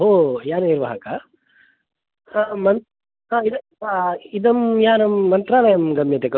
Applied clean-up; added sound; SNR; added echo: none; none; none; none.